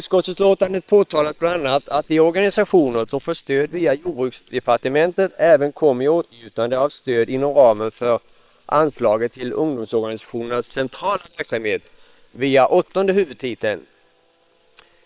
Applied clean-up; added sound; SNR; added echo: neural separator model SepFormer WHAM!.